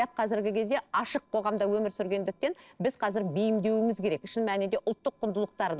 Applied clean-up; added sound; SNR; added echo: neural separator model SepFormer DNS4.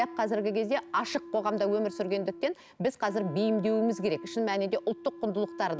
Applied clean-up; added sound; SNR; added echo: none; Wind instrument, woodwind instrument; 15 dB; none.